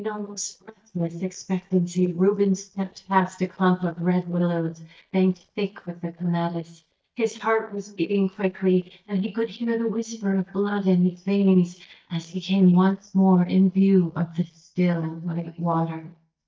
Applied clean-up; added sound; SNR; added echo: neural mask model DeepFilterNet 3.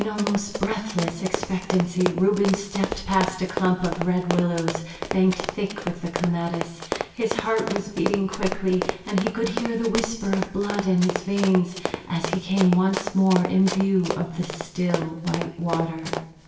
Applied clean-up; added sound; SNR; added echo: none; Run; 7 dB; reverberation time 1.0 s.